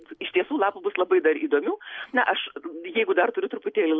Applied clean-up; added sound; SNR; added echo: none; none; none; none.